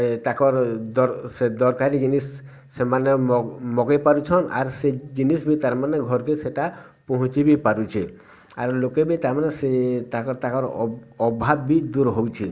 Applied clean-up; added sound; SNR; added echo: none; none; none; none.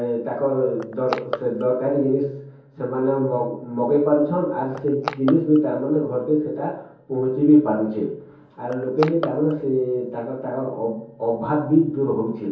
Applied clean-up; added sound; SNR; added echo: none; Crushing; 16 dB; reverberation time 0.6 s.